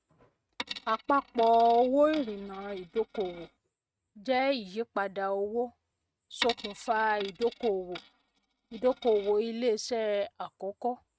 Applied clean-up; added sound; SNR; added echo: neural mask model RNNoise.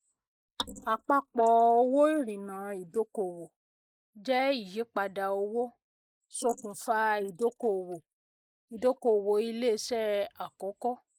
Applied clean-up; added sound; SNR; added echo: neural mask model Resemble Enhance denoiser.